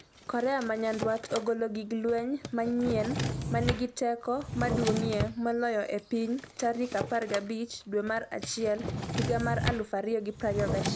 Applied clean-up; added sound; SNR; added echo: none; Drawer open or close; 5 dB; none.